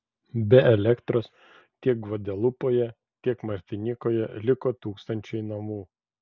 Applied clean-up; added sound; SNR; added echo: none; none; none; none.